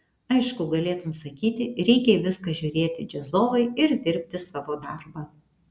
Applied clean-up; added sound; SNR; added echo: none; none; none; none.